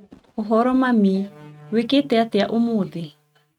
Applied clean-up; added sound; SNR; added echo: neural mask model RNNoise.